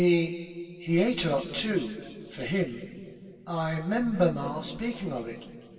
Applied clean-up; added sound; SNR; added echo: none; none; none; reverberation time 2.4 s.